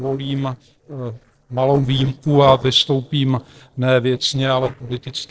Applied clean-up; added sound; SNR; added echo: neural separator model SepFormer DNS4.